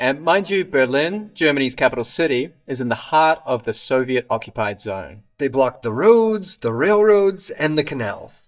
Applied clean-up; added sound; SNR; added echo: neural mask model DeepFilterNet 3.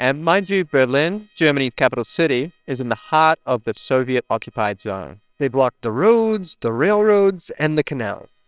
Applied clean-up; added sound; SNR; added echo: neural separator model SepFormer WHAMR!.